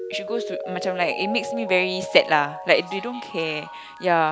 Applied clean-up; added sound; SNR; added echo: none; Mallet percussion; 9 dB; none.